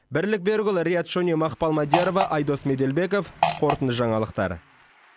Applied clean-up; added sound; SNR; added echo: none; Fart; 4 dB; none.